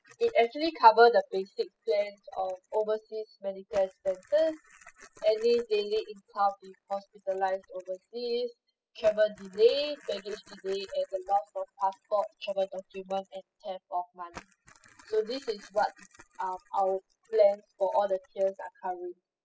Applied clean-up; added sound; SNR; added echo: classical method spectral subtraction.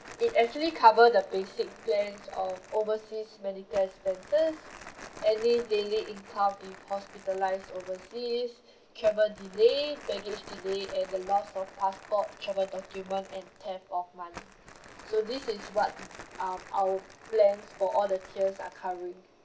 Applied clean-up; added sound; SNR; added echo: none; Crumpling, crinkling; 19 dB; none.